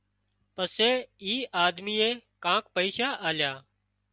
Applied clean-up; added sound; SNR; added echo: none; none; none; none.